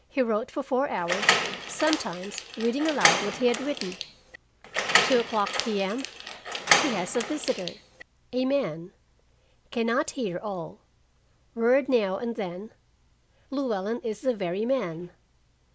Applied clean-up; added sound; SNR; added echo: none; Door; 0 dB; none.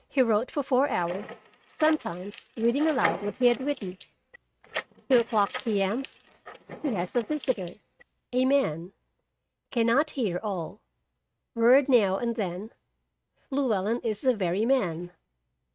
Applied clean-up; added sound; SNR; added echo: neural mask model RNNoise.